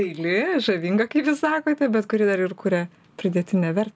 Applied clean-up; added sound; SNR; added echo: none; none; none; none.